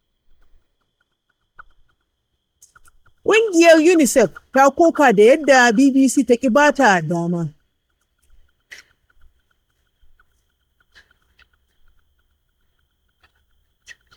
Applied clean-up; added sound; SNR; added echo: neural mask model DeepFilterNet 3.